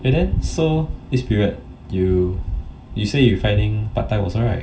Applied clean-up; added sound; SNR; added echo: none; none; none; reverberation time 0.2 s.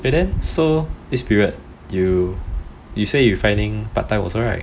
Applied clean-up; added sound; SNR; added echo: none; none; none; none.